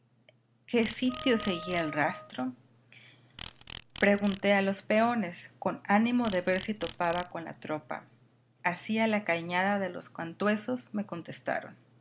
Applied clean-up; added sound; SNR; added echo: none; Wind instrument, woodwind instrument + Insect; 14 dB; none.